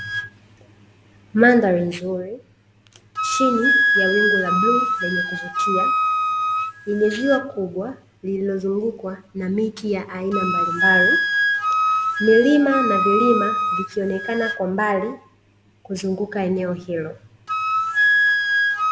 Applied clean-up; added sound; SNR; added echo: none; Wind instrument, woodwind instrument; 0 dB; none.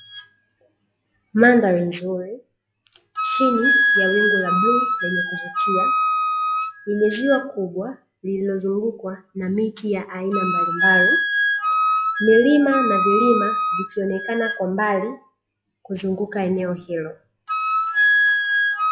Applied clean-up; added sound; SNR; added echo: classical method log-MMSE.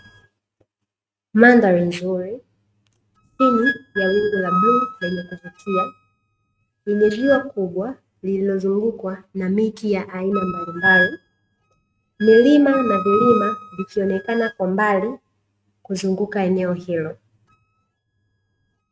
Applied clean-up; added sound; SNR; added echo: neural mask model RNNoise.